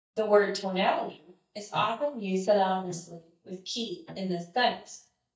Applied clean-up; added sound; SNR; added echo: neural mask model DeepFilterNet 3.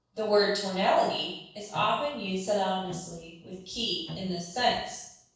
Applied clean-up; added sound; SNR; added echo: neural separator model SepFormer DNS4.